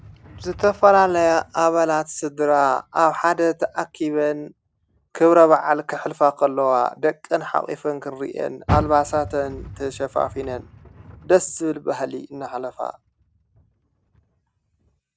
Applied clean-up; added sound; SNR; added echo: none; Car; 16 dB; none.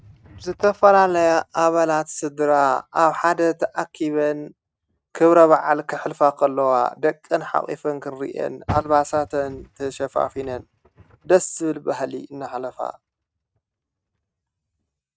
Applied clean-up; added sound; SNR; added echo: neural mask model RNNoise.